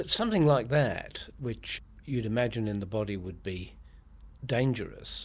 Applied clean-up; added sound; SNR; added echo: none; none; none; none.